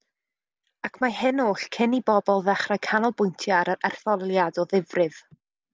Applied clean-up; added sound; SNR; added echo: none; none; none; none.